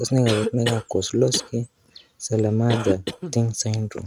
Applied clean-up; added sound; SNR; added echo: neural mask model RNNoise.